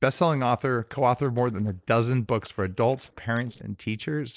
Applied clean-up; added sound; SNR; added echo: neural separator model SepFormer DNS4.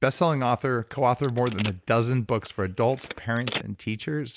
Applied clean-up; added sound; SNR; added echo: none; Telephone; 15 dB; none.